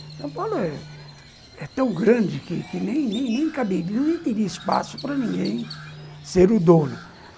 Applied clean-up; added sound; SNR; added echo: none; Crow; 18 dB; none.